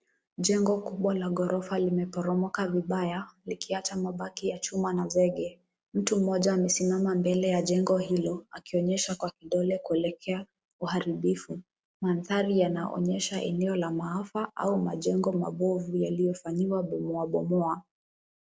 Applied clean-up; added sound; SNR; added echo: none; none; none; none.